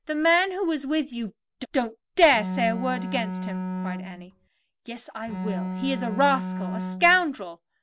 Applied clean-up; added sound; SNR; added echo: none; Bowed string instrument; 5 dB; none.